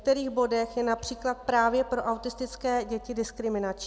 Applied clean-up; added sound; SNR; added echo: none; none; none; none.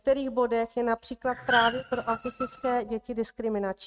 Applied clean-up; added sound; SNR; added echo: neural mask model RNNoise.